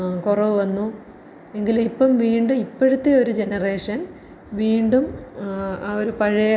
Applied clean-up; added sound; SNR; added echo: none; none; none; none.